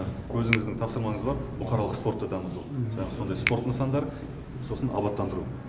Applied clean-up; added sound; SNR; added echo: none; Finger snapping; 10 dB; none.